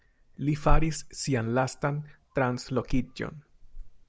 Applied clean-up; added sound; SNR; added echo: none; none; none; none.